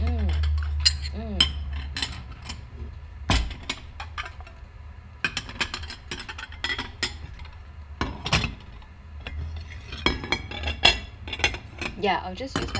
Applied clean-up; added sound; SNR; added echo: none; Chink, clink; -2 dB; reverberation time 0.2 s.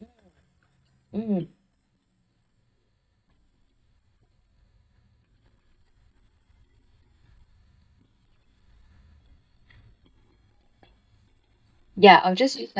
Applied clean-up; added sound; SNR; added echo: neural mask model DeepFilterNet 3.